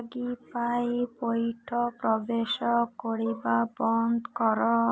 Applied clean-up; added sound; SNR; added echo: none; none; none; none.